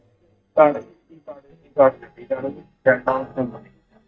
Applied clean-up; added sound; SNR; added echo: neural mask model DeepFilterNet 3.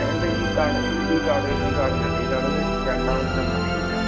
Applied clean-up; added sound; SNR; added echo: none; Musical instrument; -4 dB; reverberation time 0.5 s.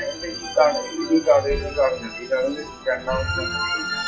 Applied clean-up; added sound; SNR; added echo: classical method WPE with log-MMSE.